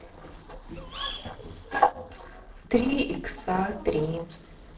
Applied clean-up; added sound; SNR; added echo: neural separator model SepFormer DNS4.